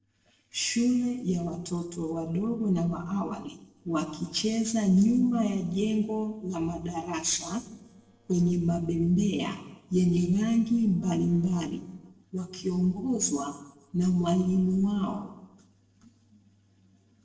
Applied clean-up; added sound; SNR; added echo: neural separator model SepFormer DNS4.